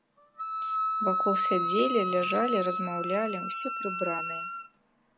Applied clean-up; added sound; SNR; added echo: none; Wind instrument, woodwind instrument; 0 dB; none.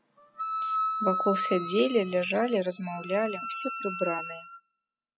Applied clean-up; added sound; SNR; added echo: classical method spectral subtraction.